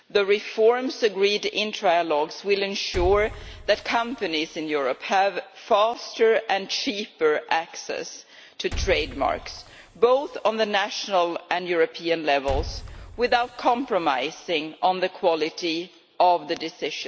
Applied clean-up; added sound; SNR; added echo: none; Liquid; 14 dB; none.